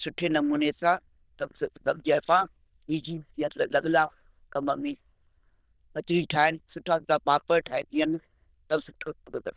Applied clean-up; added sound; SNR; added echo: neural diffusion model UNIVERSE++.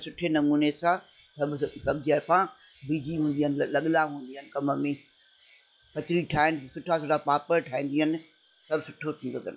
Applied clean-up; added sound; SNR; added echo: classical method log-MMSE.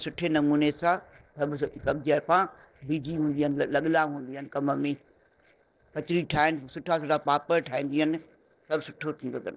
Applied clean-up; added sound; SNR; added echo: neural separator model SepFormer DNS4.